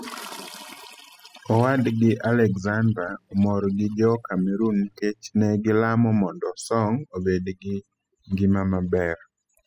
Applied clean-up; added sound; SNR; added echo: classical method spectral subtraction.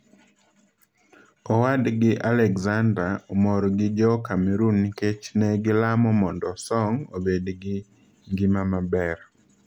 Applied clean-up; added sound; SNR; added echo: none; none; none; none.